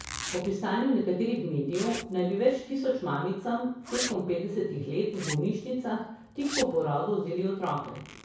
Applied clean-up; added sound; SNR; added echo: none; Zipper (clothing); 13 dB; reverberation time 0.6 s.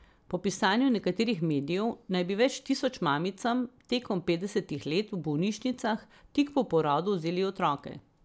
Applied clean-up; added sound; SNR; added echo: none; none; none; none.